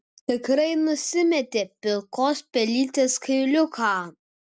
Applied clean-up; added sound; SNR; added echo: none; none; none; none.